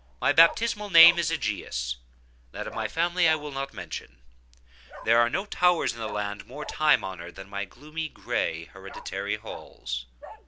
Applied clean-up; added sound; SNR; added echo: none; Bark; 18 dB; none.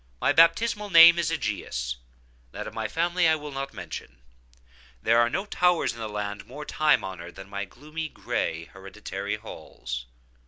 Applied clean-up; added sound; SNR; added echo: none; none; none; none.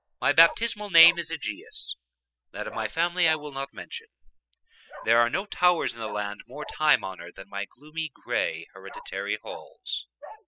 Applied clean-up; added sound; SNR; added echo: classical method spectral subtraction.